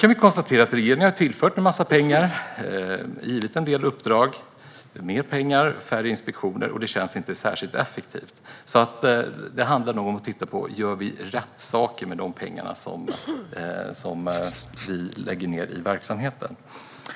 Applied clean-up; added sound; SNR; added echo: none; Cough + Writing; 12 dB; none.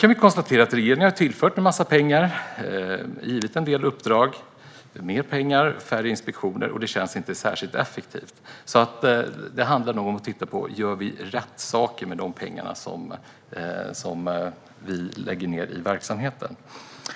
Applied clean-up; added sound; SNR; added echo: none; none; none; none.